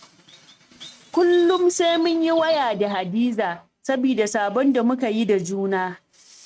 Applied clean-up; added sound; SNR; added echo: neural mask model RNNoise.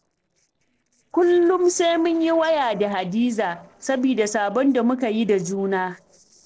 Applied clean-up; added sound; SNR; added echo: neural separator model SepFormer DNS4.